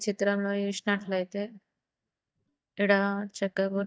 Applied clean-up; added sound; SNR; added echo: neural mask model DeepFilterNet 3.